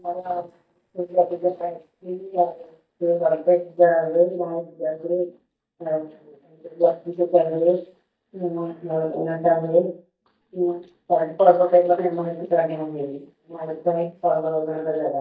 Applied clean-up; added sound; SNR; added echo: neural mask model DeepFilterNet 3.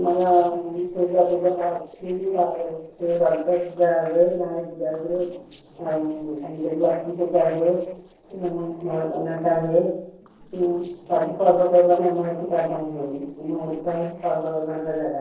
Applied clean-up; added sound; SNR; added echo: neural separator model SepFormer DNS4.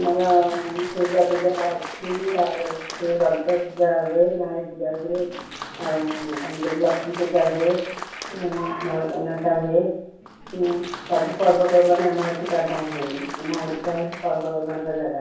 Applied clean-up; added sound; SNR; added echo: none; Applause; 13 dB; reverberation time 0.7 s.